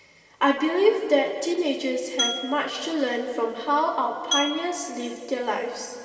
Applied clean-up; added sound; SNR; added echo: none; Glass; 7 dB; reverberation time 2.5 s.